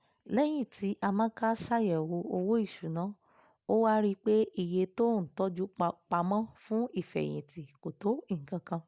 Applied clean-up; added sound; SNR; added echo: none; none; none; none.